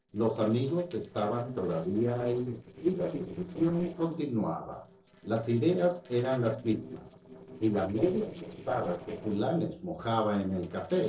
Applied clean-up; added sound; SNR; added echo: neural separator model SepFormer DNS4.